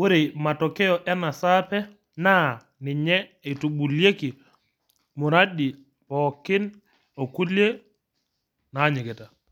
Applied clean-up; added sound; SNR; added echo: none; none; none; none.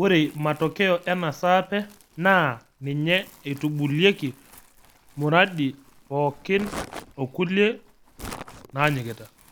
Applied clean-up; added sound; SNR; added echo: none; Crumpling, crinkling; 20 dB; none.